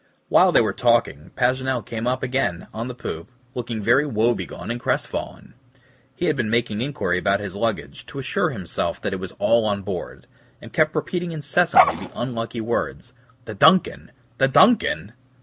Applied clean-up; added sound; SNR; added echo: none; Dog; -3 dB; none.